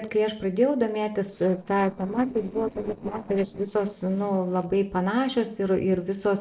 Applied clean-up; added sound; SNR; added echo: neural separator model SepFormer DNS4.